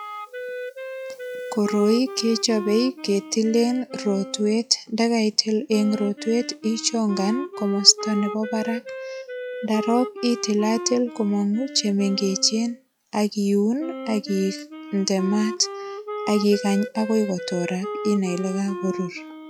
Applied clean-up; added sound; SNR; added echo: classical method log-MMSE.